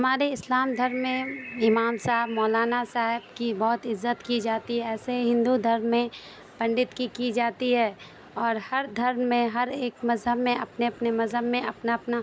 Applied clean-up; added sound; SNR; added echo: none; Bird; 16 dB; none.